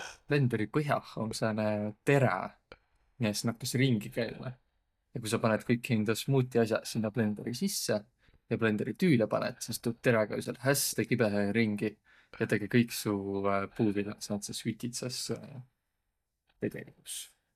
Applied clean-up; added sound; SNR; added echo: neural mask model DeepFilterNet 3.